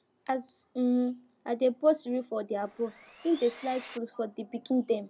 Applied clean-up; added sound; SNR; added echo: none; Sawing; 19 dB; none.